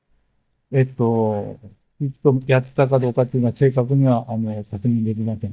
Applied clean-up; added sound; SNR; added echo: neural mask model DeepFilterNet 3.